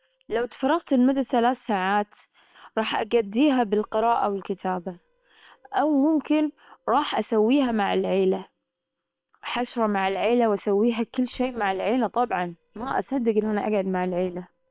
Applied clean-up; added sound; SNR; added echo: neural separator model SepFormer WHAM!.